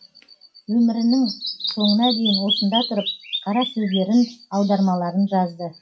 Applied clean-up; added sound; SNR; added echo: classical method WPE with log-MMSE.